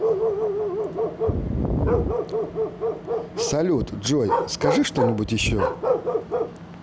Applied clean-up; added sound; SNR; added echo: none; Bark; 0 dB; none.